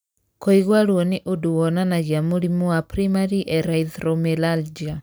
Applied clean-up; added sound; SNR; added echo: none; none; none; none.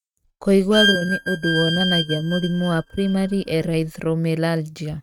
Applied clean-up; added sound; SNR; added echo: neural mask model RNNoise.